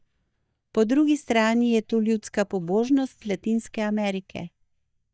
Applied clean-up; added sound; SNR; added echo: neural mask model DeepFilterNet 3.